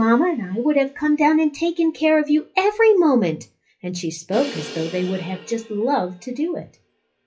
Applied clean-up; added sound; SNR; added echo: classical method WPE with log-MMSE.